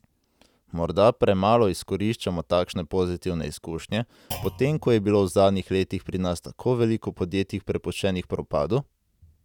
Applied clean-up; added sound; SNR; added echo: none; Thump, thud; 19 dB; none.